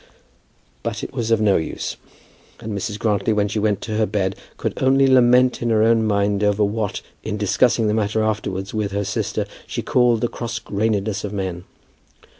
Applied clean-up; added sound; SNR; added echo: none; none; none; none.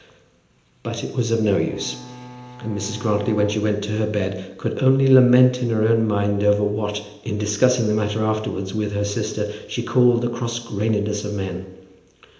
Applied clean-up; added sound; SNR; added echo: none; Bowed string instrument; 19 dB; reverberation time 0.9 s.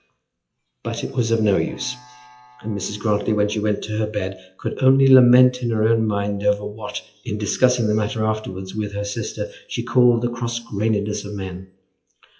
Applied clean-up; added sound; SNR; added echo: classical method WPE with log-MMSE.